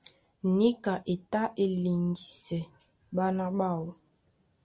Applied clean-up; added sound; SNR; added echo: none; none; none; none.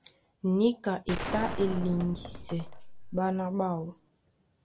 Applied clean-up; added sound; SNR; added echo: none; Gunshot, gunfire; 7 dB; none.